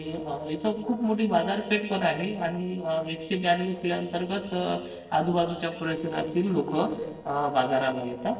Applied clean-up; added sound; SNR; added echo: neural separator model SepFormer DNS4.